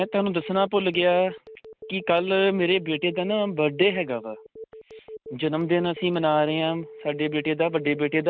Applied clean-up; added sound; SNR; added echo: neural mask model RNNoise.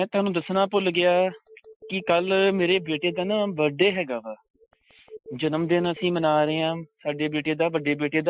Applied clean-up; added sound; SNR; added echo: classical method Wiener filter.